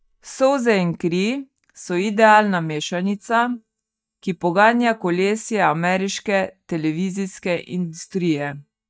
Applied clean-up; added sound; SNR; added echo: neural mask model DeepFilterNet 3.